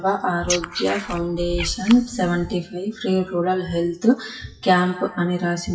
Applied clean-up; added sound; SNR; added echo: classical method WPE with log-MMSE.